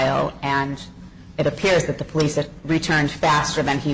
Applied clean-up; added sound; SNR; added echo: none; none; none; none.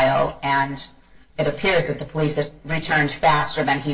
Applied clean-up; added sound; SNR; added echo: neural separator model SepFormer DNS4.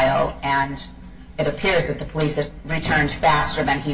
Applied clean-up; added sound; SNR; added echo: none; Sliding door; 17 dB; reverberation time 0.2 s.